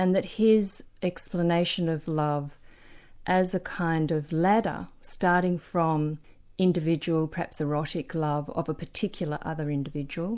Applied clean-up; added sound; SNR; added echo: none; none; none; none.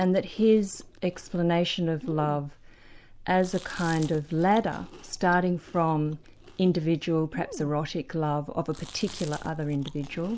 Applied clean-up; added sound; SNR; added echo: none; Chewing, mastication; 20 dB; none.